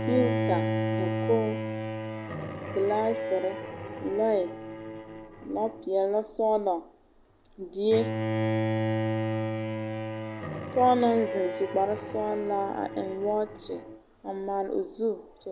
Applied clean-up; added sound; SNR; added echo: none; Bowed string instrument; 3 dB; none.